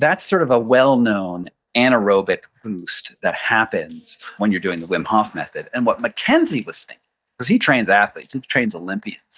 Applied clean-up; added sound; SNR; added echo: neural mask model DeepFilterNet 3.